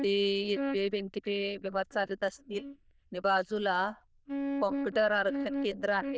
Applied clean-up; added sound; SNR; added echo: neural diffusion model UNIVERSE++.